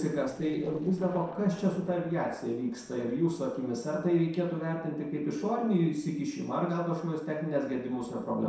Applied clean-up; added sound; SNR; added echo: neural separator model SepFormer DNS4.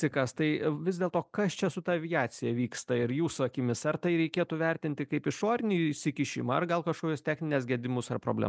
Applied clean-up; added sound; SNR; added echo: none; none; none; none.